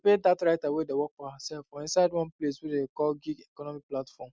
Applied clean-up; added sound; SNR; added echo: none; none; none; none.